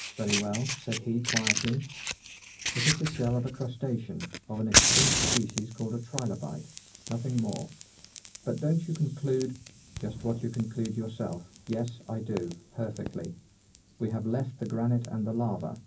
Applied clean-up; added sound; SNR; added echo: none; Fire; 2 dB; reverberation time 0.4 s.